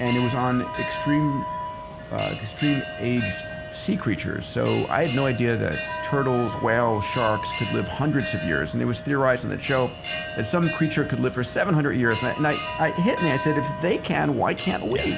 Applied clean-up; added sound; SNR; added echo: none; Bell + Wind instrument, woodwind instrument; 8 dB; none.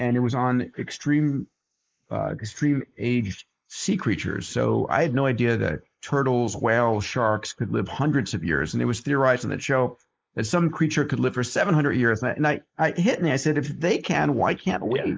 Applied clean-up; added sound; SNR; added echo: neural mask model Resemble Enhance denoiser.